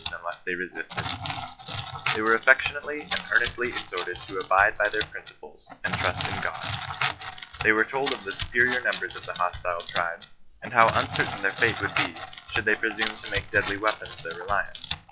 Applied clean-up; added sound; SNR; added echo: classical method log-MMSE.